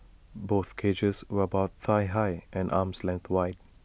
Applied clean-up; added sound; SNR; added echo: none; none; none; none.